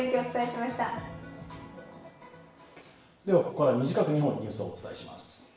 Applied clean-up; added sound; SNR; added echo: none; none; none; reverberation time 0.8 s.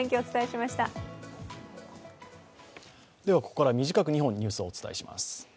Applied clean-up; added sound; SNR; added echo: none; none; none; none.